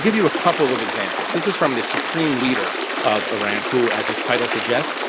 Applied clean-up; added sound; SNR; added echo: none; Stream; 2 dB; none.